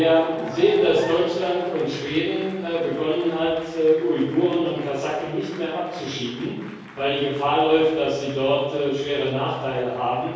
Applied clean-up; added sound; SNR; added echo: none; Applause / Cheering; 19 dB; reverberation time 1.3 s.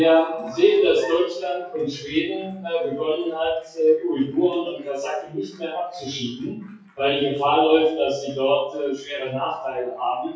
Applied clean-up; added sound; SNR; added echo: classical method WPE with log-MMSE.